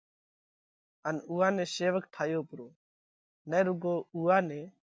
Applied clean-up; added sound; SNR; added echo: none; none; none; none.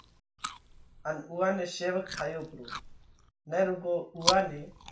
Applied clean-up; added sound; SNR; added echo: none; Chewing, mastication; 6 dB; reverberation time 0.3 s.